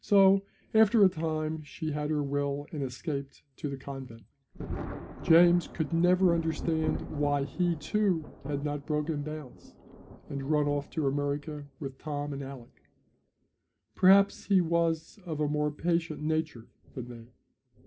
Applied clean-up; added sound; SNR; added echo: none; Thunder; 15 dB; reverberation time 0.3 s.